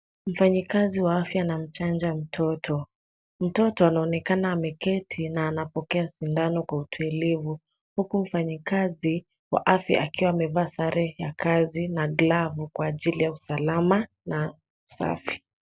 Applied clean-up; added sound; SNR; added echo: none; none; none; none.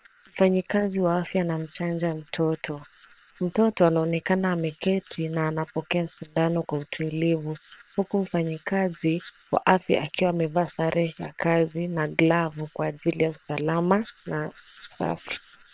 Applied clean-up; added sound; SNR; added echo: neural separator model SepFormer WHAM!.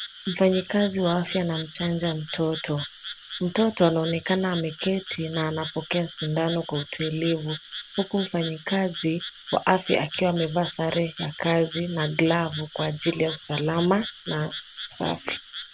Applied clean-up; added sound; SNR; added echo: none; Frog; 12 dB; none.